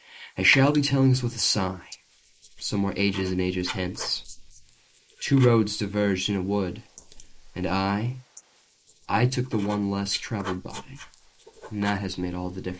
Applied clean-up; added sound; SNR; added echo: neural mask model Resemble Enhance denoiser.